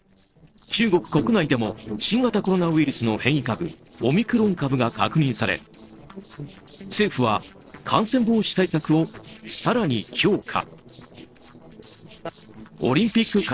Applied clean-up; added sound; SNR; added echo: neural separator model SepFormer DNS4.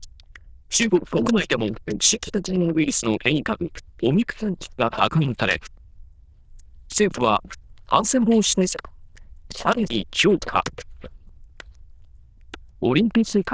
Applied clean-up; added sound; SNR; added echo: neural diffusion model UNIVERSE++.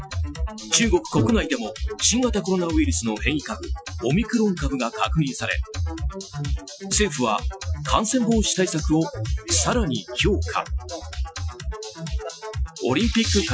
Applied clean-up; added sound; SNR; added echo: classical method Wiener filter.